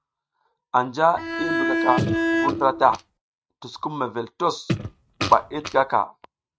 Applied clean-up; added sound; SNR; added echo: neural mask model RNNoise.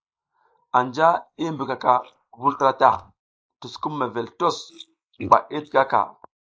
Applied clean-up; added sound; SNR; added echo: neural mask model Resemble Enhance denoiser.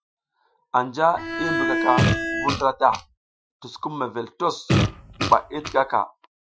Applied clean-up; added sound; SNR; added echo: classical method Wiener filter.